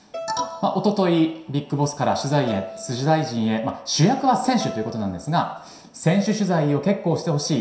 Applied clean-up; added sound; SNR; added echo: none; Bowed string instrument; 18 dB; reverberation time 0.7 s.